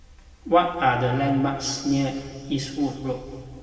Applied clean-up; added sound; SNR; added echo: none; none; none; reverberation time 2.4 s.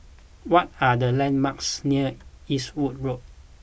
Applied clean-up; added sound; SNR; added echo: none; none; none; none.